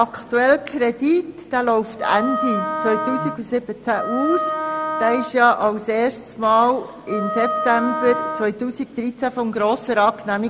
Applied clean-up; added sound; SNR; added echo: none; Wind instrument, woodwind instrument; 4 dB; none.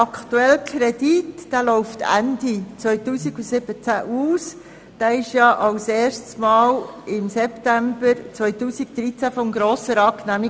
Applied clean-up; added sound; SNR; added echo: none; none; none; none.